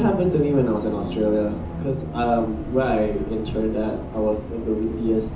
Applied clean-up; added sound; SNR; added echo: none; Bus; 8 dB; reverberation time 0.6 s.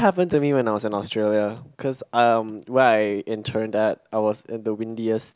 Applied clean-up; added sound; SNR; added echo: none; none; none; none.